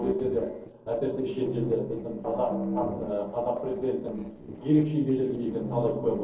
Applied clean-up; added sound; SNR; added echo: neural separator model SepFormer DNS4.